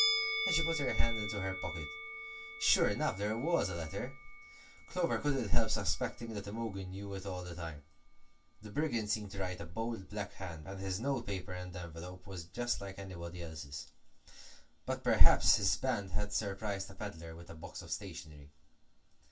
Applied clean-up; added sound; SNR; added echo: none; Musical instrument; 15 dB; reverberation time 0.2 s.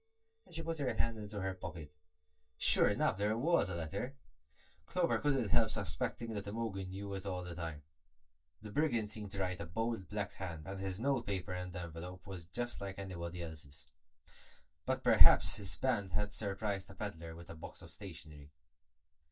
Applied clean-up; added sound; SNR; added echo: neural mask model DeepFilterNet 3.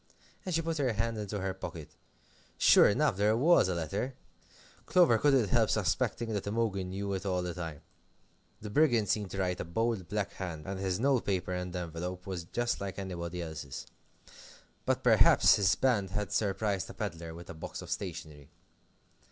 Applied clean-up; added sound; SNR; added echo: none; none; none; none.